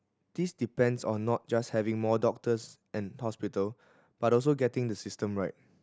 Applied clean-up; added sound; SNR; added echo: none; none; none; none.